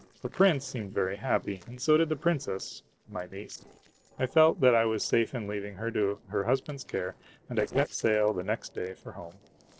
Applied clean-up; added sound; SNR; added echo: neural separator model SepFormer DNS4.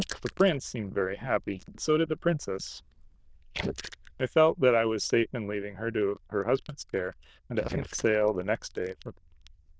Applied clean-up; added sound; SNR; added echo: neural diffusion model UNIVERSE++.